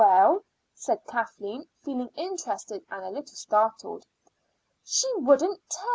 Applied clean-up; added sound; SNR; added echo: none; none; none; none.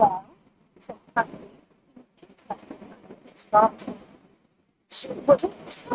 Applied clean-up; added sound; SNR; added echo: neural mask model RNNoise.